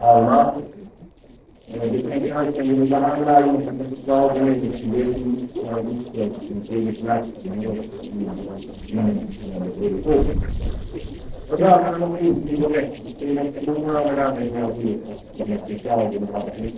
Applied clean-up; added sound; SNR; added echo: neural separator model SepFormer DNS4.